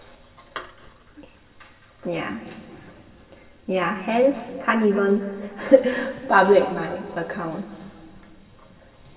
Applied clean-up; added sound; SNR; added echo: none; none; none; reverberation time 2.5 s.